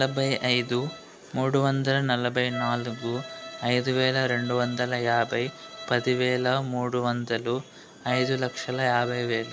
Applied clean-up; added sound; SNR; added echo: none; Bowed string instrument; 15 dB; none.